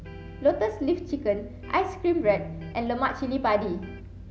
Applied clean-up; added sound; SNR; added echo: none; Electric guitar; 18 dB; none.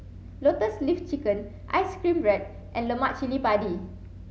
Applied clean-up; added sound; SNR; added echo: none; none; none; none.